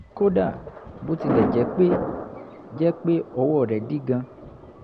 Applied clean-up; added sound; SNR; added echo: none; Thunder; 6 dB; none.